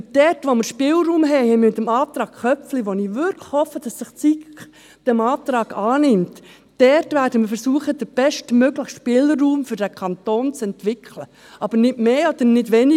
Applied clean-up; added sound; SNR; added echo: none; none; none; none.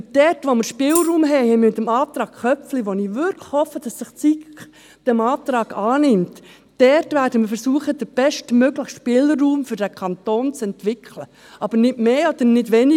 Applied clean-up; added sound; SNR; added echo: none; Tambourine; 11 dB; none.